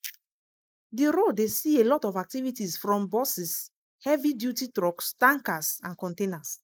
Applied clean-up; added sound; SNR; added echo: neural mask model Resemble Enhance denoiser.